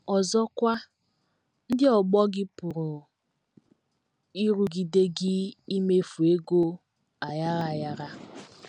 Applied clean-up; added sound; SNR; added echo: none; none; none; none.